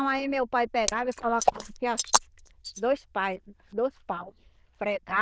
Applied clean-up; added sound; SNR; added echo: neural diffusion model UNIVERSE++.